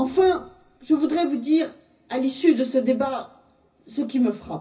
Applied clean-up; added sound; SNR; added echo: none; none; none; reverberation time 0.4 s.